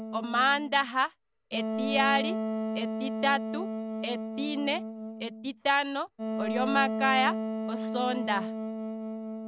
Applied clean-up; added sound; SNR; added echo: none; Wind instrument, woodwind instrument; 3 dB; none.